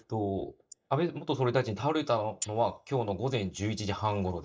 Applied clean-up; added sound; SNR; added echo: neural mask model DeepFilterNet 3.